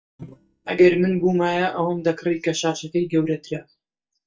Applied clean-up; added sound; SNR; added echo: neural mask model DeepFilterNet 3.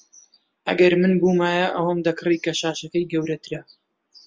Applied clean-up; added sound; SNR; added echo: none; none; none; none.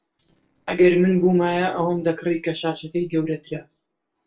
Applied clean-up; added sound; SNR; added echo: neural separator model SepFormer DNS4.